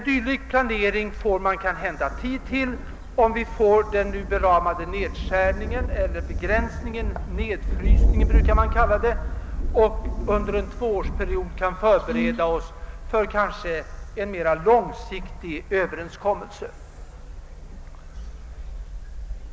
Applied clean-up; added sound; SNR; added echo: none; Brass instrument + Thunder; 2 dB; none.